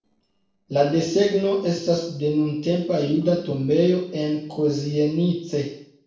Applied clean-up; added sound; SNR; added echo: neural separator model SepFormer DNS4.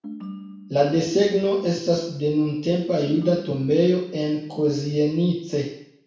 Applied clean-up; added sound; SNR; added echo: none; Ringtone; 19 dB; reverberation time 0.7 s.